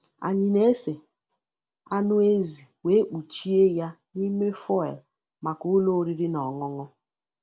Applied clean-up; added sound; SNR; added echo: none; none; none; none.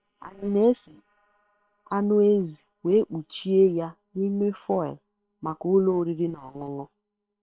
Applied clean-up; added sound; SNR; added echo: neural separator model SepFormer WHAM!.